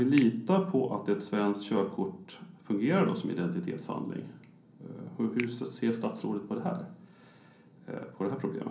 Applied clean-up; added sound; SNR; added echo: none; Finger snapping; 18 dB; reverberation time 0.6 s.